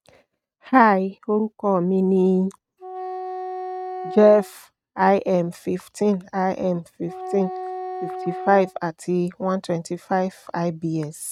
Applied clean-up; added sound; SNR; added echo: neural mask model RNNoise.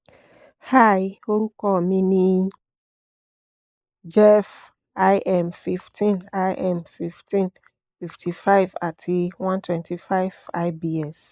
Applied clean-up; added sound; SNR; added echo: neural mask model Resemble Enhance denoiser.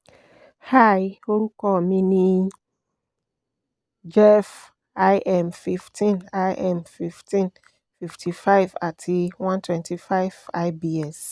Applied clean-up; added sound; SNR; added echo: none; none; none; none.